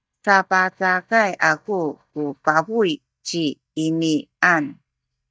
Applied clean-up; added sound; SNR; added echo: neural mask model DeepFilterNet 3.